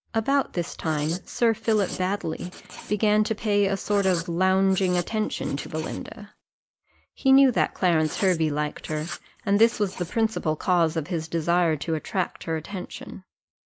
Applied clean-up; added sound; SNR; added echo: neural mask model Resemble Enhance denoiser.